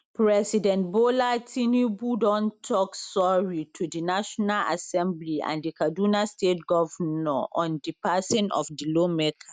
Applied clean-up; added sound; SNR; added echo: none; none; none; none.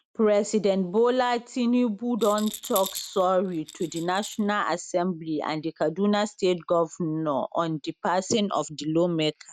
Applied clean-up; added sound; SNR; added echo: none; Rattle; 15 dB; none.